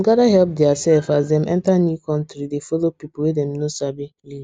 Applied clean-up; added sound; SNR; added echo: none; none; none; none.